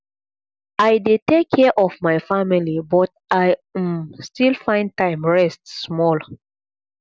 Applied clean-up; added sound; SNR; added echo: none; none; none; none.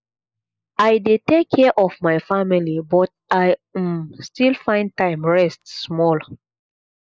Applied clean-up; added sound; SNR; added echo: neural mask model Resemble Enhance denoiser.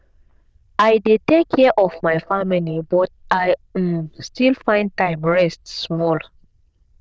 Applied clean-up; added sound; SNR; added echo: neural diffusion model UNIVERSE++.